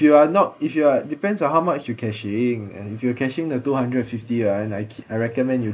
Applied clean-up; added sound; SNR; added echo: neural mask model Resemble Enhance denoiser.